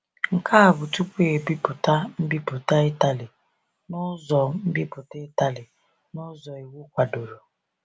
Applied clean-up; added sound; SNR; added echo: none; none; none; none.